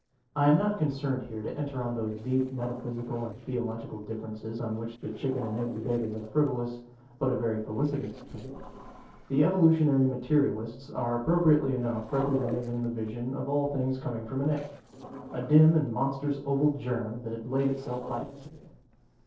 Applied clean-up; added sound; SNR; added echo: neural separator model SepFormer DNS4.